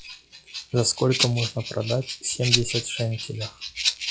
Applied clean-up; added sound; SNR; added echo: classical method log-MMSE.